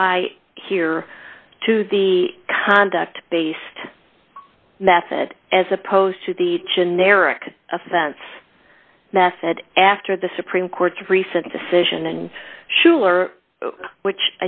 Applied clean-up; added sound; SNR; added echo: none; none; none; none.